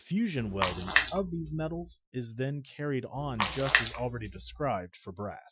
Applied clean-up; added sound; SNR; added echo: classical method Wiener filter.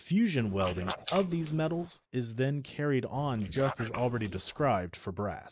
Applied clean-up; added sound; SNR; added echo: neural mask model Resemble Enhance denoiser.